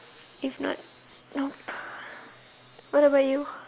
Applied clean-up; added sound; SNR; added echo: none; none; none; none.